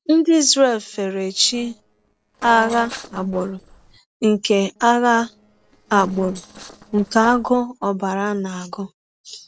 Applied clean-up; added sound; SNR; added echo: neural separator model SepFormer DNS4.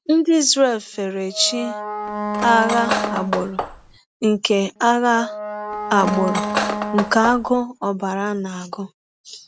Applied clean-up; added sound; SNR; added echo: none; Cutlery, silverware + Wind instrument, woodwind instrument; 5 dB; none.